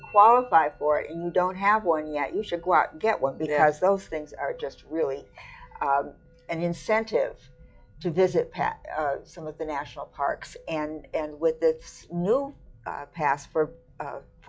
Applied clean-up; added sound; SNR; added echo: classical method log-MMSE.